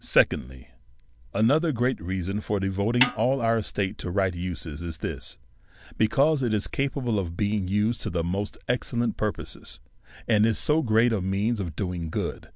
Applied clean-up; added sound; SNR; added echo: none; Snare drum; 3 dB; none.